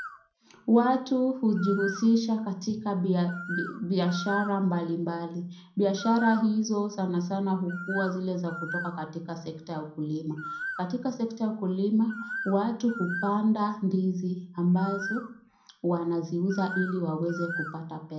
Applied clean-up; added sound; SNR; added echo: none; Bird; 13 dB; reverberation time 0.6 s.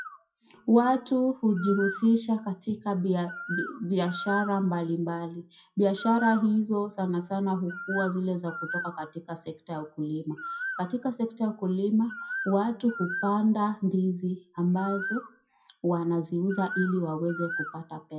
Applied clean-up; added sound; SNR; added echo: classical method WPE with log-MMSE.